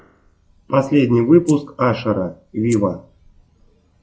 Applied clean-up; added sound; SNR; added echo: classical method log-MMSE.